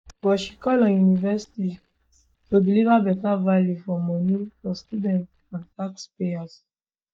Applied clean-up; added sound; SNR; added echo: neural mask model DeepFilterNet 3.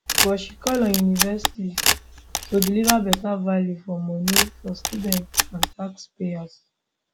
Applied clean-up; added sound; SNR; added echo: none; Camera; 0 dB; none.